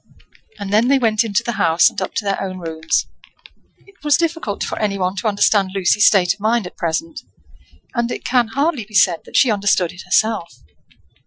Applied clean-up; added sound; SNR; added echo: classical method Wiener filter.